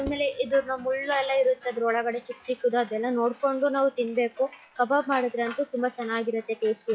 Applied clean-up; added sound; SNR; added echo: classical method log-MMSE.